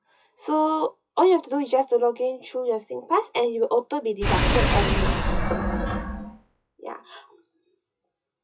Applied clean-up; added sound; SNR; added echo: classical method WPE with log-MMSE.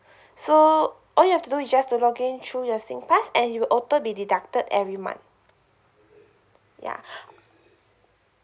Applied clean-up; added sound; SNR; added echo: none; none; none; none.